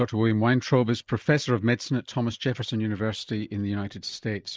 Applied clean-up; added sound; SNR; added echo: neural mask model Resemble Enhance denoiser.